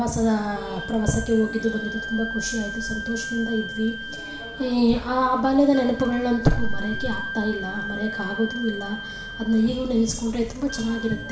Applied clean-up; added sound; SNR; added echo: none; Wind instrument, woodwind instrument; 11 dB; reverberation time 0.8 s.